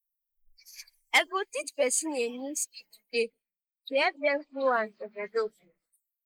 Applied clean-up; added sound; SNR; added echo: neural mask model Resemble Enhance denoiser.